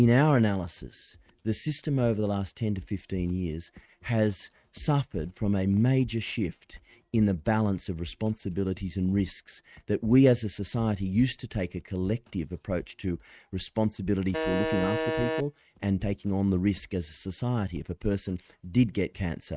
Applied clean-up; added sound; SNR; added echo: neural mask model RNNoise.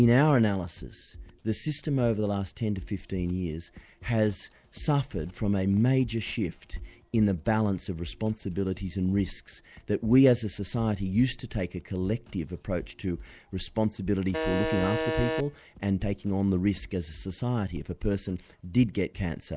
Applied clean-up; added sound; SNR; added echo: none; Alarm; 2 dB; none.